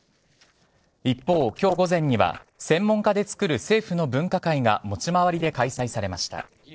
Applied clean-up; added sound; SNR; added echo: neural separator model SepFormer DNS4.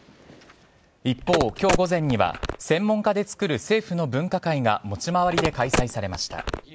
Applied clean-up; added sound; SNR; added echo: none; Telephone; 3 dB; none.